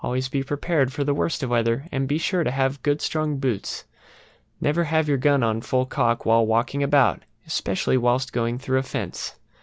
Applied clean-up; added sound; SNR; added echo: none; none; none; none.